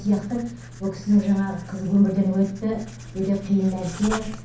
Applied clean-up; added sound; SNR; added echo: none; Writing; 14 dB; reverberation time 0.6 s.